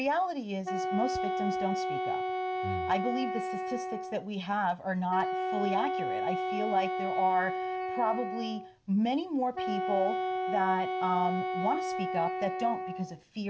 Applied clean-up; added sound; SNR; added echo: none; Wind instrument, woodwind instrument; 1 dB; none.